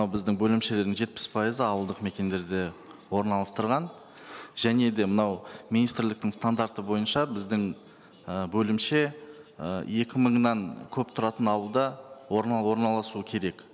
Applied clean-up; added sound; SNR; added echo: none; none; none; none.